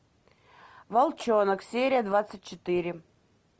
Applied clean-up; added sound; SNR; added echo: none; none; none; none.